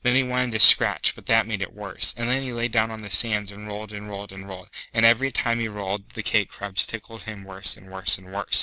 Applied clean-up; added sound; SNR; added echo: none; none; none; none.